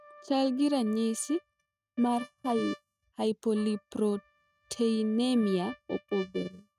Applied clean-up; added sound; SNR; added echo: neural mask model RNNoise.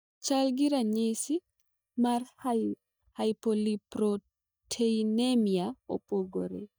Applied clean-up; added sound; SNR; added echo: neural mask model DeepFilterNet 3.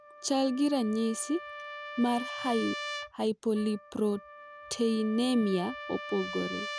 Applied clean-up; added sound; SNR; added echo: none; Trumpet; 11 dB; none.